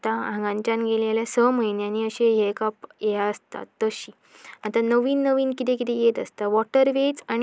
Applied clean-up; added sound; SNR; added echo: none; none; none; none.